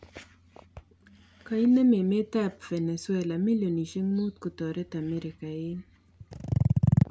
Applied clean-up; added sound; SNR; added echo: none; none; none; none.